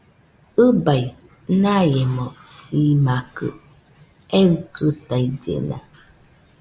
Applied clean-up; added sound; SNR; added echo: none; none; none; none.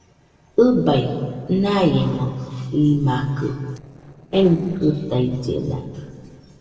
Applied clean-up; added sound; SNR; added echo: neural separator model SepFormer DNS4.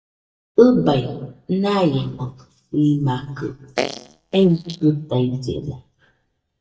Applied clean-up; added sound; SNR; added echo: neural mask model DeepFilterNet 3.